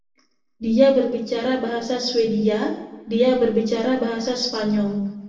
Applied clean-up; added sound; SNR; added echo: none; none; none; reverberation time 0.9 s.